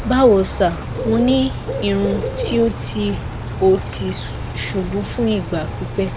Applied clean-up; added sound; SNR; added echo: none; Bird / Rain; 6 dB; none.